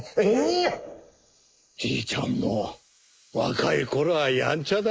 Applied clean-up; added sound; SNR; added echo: neural mask model Resemble Enhance denoiser.